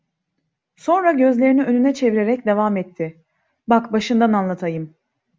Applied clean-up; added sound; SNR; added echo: none; none; none; none.